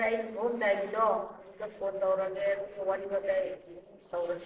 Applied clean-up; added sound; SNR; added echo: neural separator model SepFormer DNS4.